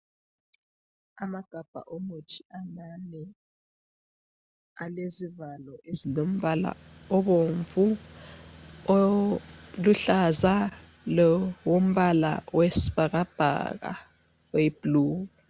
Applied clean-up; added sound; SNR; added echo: none; none; none; none.